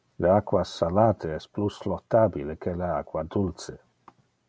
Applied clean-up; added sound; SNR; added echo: none; none; none; none.